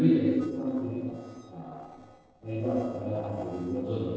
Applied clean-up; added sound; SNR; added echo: neural separator model SepFormer DNS4.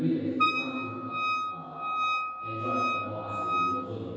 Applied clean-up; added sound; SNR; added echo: none; Wind instrument, woodwind instrument; -4 dB; reverberation time 2.0 s.